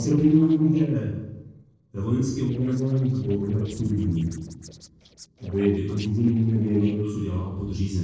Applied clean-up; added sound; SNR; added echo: neural separator model SepFormer DNS4.